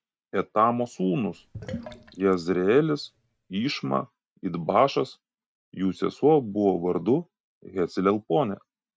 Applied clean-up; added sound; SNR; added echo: neural mask model RNNoise.